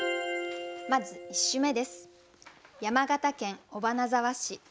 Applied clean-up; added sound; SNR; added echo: none; none; none; none.